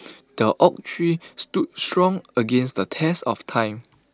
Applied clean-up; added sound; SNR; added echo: none; none; none; none.